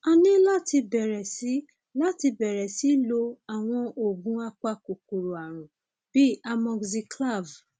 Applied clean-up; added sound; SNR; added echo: none; none; none; none.